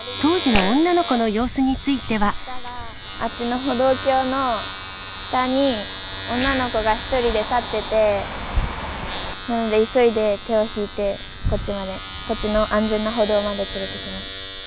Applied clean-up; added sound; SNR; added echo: none; Domestic sounds, home sounds; 6 dB; none.